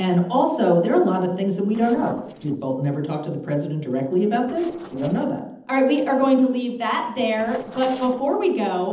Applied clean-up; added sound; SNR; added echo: neural separator model SepFormer DNS4.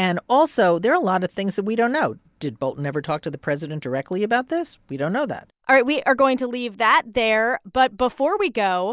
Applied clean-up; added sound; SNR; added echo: none; none; none; none.